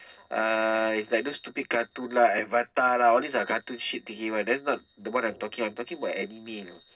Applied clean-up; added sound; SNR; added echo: neural separator model SepFormer DNS4.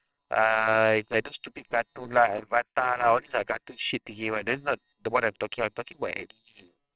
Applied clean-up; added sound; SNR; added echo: neural separator model SepFormer WHAMR!.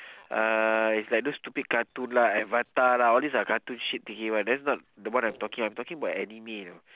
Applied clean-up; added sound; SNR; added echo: none; none; none; none.